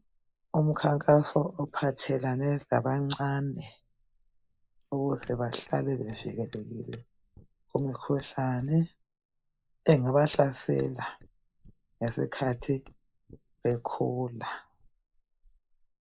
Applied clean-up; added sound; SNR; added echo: neural mask model Resemble Enhance denoiser.